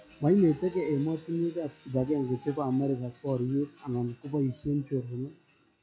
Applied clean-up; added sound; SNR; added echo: classical method log-MMSE.